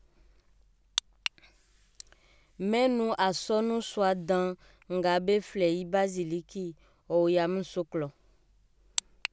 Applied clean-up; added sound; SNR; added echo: none; none; none; none.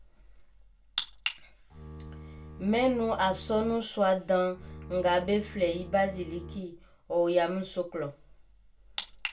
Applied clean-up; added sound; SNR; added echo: none; Bowed string instrument; 15 dB; reverberation time 0.2 s.